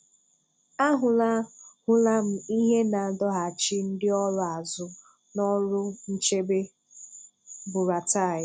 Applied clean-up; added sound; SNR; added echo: none; none; none; none.